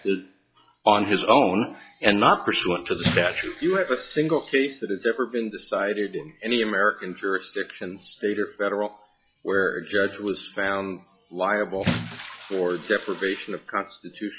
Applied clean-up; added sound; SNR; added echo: classical method log-MMSE.